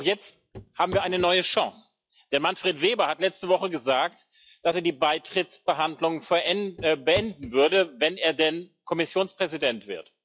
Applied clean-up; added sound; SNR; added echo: classical method log-MMSE.